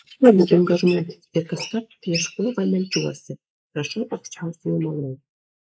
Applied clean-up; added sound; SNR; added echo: neural mask model Resemble Enhance denoiser.